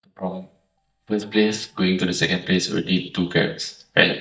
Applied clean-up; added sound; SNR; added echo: neural mask model DeepFilterNet 3.